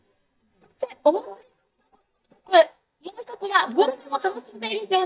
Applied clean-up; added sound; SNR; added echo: neural mask model DeepFilterNet 3.